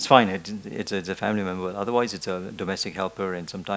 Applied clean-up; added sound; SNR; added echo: none; none; none; none.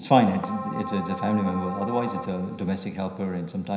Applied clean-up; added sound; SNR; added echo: none; Keyboard (musical); 9 dB; reverberation time 0.9 s.